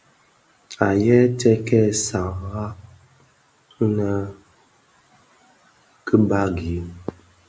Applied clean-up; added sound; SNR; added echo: none; none; none; none.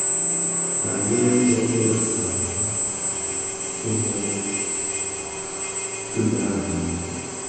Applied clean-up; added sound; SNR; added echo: none; Drill; -2 dB; reverberation time 2.0 s.